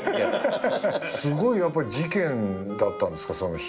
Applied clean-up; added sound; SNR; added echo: none; Wind instrument, woodwind instrument; 14 dB; reverberation time 0.4 s.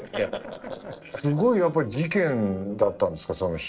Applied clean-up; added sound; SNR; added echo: neural separator model SepFormer DNS4.